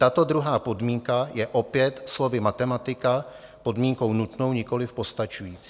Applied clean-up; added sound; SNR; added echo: none; none; none; none.